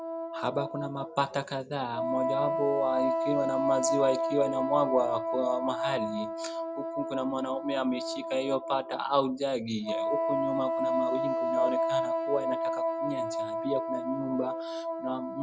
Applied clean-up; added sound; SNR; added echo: none; Wind instrument, woodwind instrument; -1 dB; none.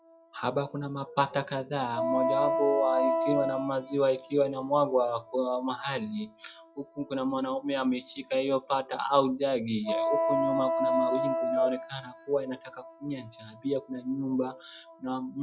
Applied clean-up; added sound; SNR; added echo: classical method log-MMSE.